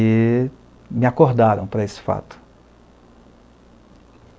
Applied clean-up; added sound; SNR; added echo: none; none; none; none.